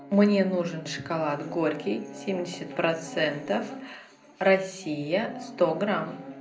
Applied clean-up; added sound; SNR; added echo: none; Brass instrument; 18 dB; reverberation time 0.5 s.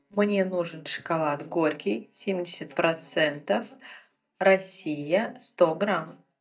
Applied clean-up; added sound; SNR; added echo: neural mask model DeepFilterNet 3.